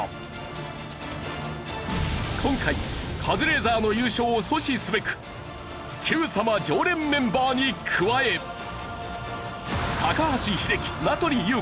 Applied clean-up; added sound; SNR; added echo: none; none; none; none.